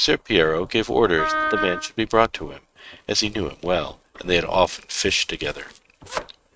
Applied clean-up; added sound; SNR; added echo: neural mask model RNNoise.